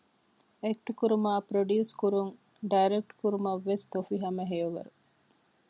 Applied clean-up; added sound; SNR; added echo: none; none; none; none.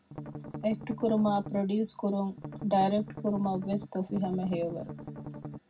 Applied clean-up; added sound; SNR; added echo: none; Strum; 11 dB; reverberation time 0.4 s.